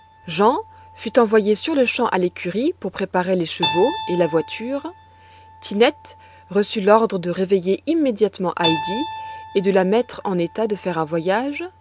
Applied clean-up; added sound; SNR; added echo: none; Keyboard (musical); 12 dB; none.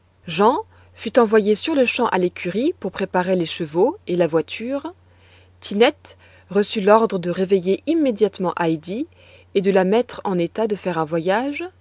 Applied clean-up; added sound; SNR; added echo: none; none; none; none.